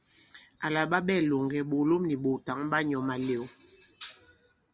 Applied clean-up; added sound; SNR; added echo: none; none; none; none.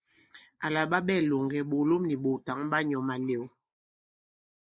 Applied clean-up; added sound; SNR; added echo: neural mask model Resemble Enhance denoiser.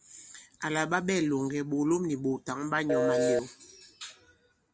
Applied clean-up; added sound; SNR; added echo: none; Telephone; -2 dB; none.